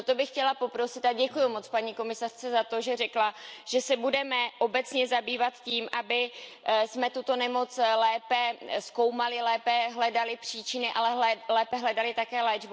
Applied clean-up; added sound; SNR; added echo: none; none; none; none.